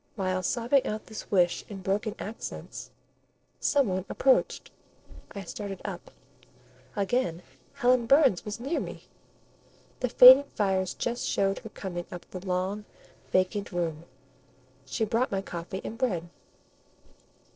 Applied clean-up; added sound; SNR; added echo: neural separator model SepFormer DNS4.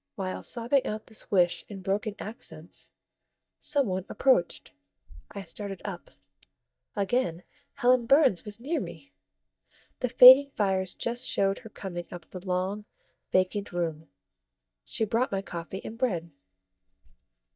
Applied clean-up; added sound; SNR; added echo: neural mask model DeepFilterNet 3.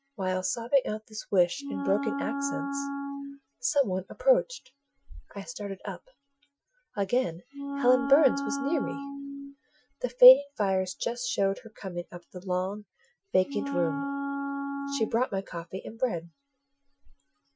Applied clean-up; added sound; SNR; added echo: classical method Wiener filter.